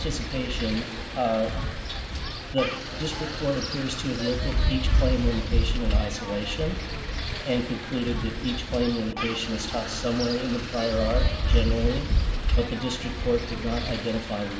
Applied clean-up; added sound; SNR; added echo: none; Wind; -2 dB; reverberation time 2.9 s.